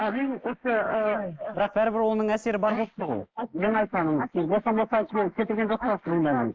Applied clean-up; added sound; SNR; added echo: neural mask model Resemble Enhance denoiser.